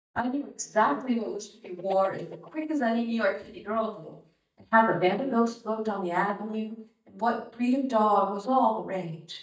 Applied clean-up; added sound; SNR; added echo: neural mask model DeepFilterNet 3.